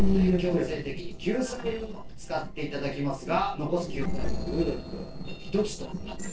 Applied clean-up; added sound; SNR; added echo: neural separator model SepFormer DNS4.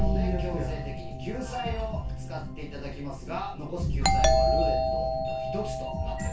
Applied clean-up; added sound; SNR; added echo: none; Doorbell; 1 dB; reverberation time 0.2 s.